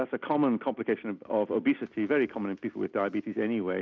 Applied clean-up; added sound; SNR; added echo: none; none; none; none.